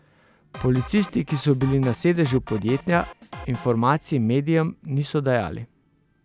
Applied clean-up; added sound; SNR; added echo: none; Drum kit; 16 dB; none.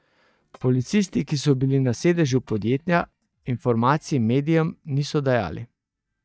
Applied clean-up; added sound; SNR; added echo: neural mask model DeepFilterNet 3.